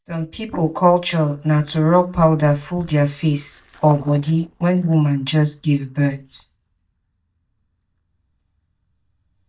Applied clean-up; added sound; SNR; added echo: neural mask model DeepFilterNet 3.